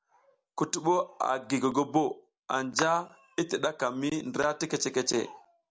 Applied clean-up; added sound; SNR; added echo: none; Clapping; 11 dB; none.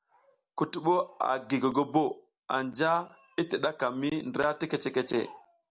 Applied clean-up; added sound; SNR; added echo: none; none; none; none.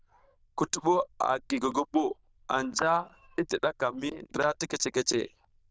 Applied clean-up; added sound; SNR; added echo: neural diffusion model UNIVERSE++.